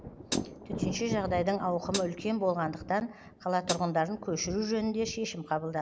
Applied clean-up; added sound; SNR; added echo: none; Thunder + Hi-hat; 8 dB; none.